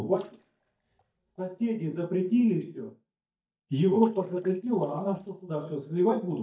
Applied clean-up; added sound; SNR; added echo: neural mask model DeepFilterNet 3.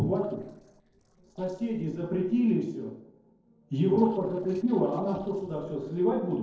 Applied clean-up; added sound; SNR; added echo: neural separator model SepFormer DNS4.